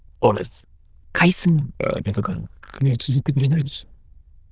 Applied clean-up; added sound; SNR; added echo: neural diffusion model UNIVERSE++.